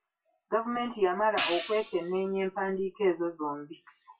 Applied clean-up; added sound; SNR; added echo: classical method WPE with log-MMSE.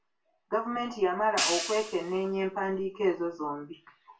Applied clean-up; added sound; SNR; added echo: none; Hi-hat; 5 dB; reverberation time 0.2 s.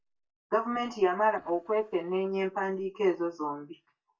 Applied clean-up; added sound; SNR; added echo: neural mask model DeepFilterNet 3.